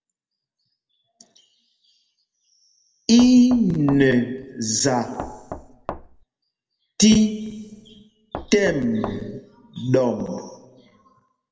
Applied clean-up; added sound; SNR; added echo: none; Knock; 13 dB; reverberation time 1.0 s.